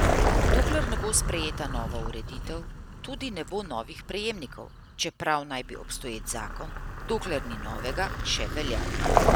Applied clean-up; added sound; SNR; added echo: none; Vehicle; -5 dB; none.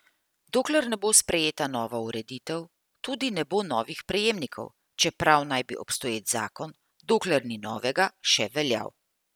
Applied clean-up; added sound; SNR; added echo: none; none; none; none.